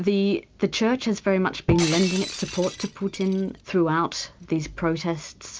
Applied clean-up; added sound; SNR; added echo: none; Shatter; 9 dB; none.